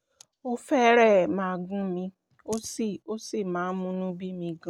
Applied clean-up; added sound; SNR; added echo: none; none; none; none.